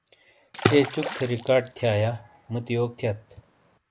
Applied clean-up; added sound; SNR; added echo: none; Water / Splash, splatter; 6 dB; none.